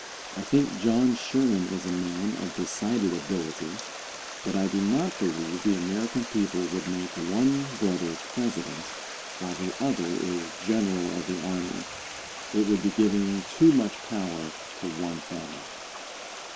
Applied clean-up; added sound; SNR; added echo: none; Stream; 11 dB; none.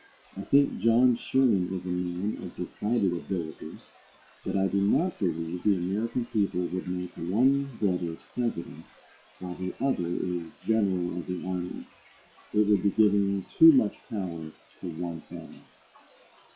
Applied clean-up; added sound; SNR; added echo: classical method log-MMSE.